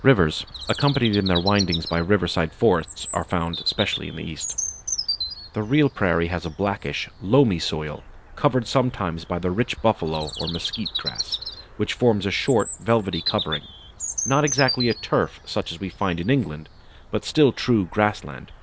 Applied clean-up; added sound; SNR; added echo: none; Bird vocalization, bird call, bird song; 10 dB; none.